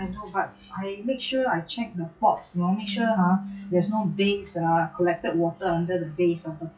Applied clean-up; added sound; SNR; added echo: classical method log-MMSE.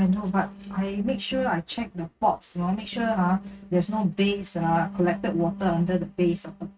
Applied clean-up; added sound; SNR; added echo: neural mask model RNNoise.